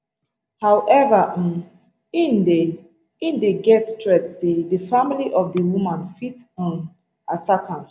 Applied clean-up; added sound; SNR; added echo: none; none; none; none.